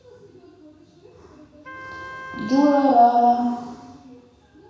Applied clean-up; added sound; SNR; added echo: none; Wind instrument, woodwind instrument; 17 dB; reverberation time 1.1 s.